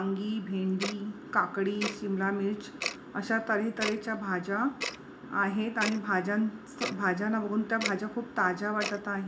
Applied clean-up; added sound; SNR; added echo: none; Tick-tock; 11 dB; reverberation time 0.4 s.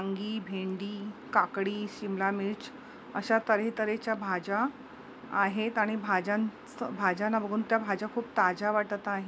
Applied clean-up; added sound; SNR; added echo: none; none; none; none.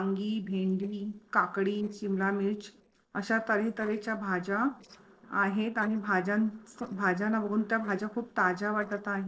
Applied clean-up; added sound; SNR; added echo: neural separator model SepFormer DNS4.